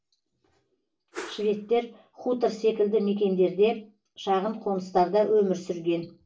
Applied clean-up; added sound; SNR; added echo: none; Whoosh, swoosh, swish; 17 dB; reverberation time 0.3 s.